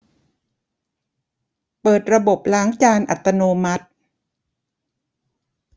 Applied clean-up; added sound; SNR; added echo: none; none; none; none.